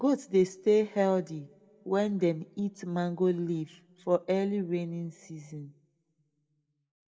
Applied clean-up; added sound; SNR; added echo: none; none; none; reverberation time 0.6 s.